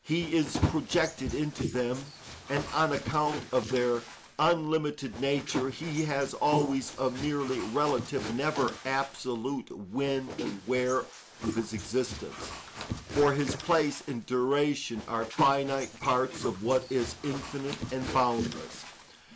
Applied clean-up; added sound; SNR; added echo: neural mask model Resemble Enhance denoiser.